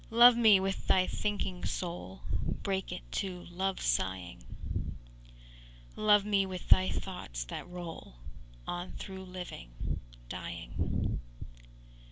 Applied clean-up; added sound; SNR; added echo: none; none; none; none.